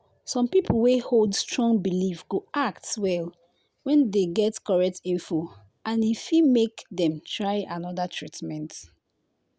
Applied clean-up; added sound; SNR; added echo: none; none; none; none.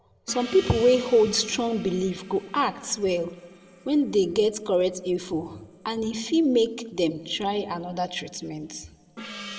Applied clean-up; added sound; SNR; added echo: none; Gong; 19 dB; reverberation time 1.5 s.